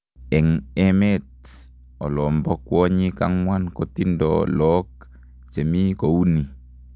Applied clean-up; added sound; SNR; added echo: none; none; none; none.